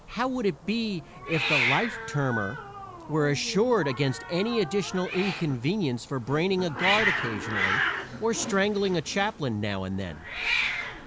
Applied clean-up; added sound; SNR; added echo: none; Hiss; 4 dB; none.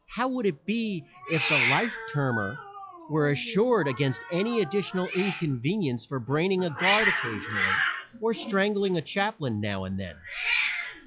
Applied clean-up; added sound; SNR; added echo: classical method log-MMSE.